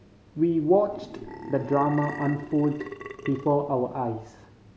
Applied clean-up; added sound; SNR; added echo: none; Burping, eructation; 13 dB; none.